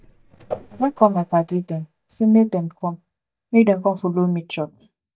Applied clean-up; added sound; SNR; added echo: neural mask model DeepFilterNet 3.